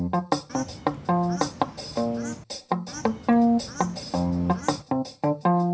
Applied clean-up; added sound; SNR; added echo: none; Bird / Fowl; 15 dB; reverberation time 0.4 s.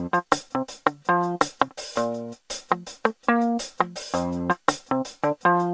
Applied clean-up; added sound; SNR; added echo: none; none; none; none.